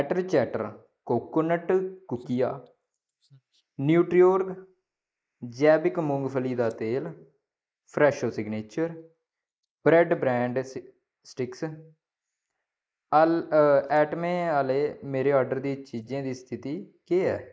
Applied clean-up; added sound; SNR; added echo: neural mask model Resemble Enhance denoiser.